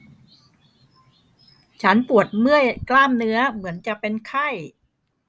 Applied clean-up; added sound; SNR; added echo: none; none; none; none.